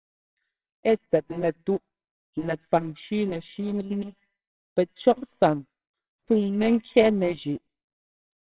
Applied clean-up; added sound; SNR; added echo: neural separator model SepFormer WHAMR!.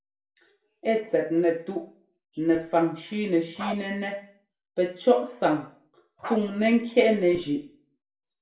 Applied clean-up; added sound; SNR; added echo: none; Bark; 13 dB; reverberation time 0.4 s.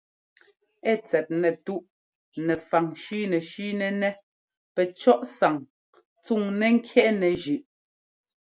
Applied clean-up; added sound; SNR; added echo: none; none; none; none.